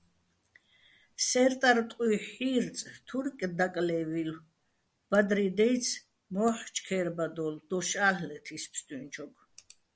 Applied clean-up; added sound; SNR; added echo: none; none; none; none.